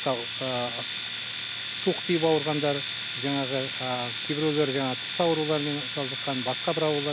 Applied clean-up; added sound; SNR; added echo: none; Domestic sounds, home sounds; 2 dB; none.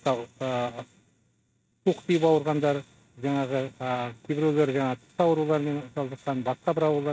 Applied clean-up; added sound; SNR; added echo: neural mask model RNNoise.